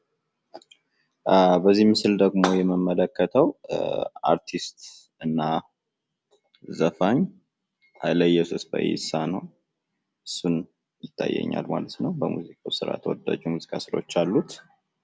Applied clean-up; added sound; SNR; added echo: none; none; none; none.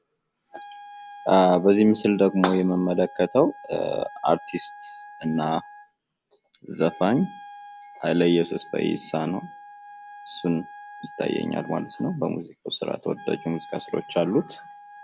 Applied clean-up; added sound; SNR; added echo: none; Wind instrument, woodwind instrument; 19 dB; none.